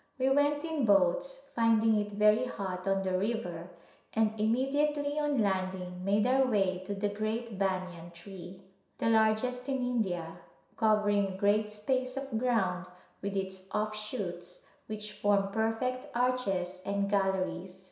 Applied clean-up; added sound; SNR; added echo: none; none; none; reverberation time 0.7 s.